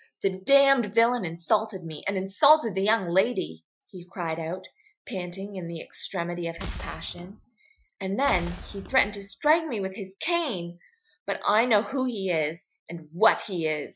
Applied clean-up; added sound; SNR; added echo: classical method Wiener filter.